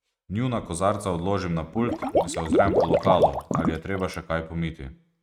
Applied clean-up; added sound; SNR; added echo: neural mask model RNNoise.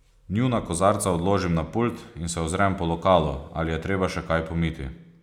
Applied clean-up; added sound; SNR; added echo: none; none; none; none.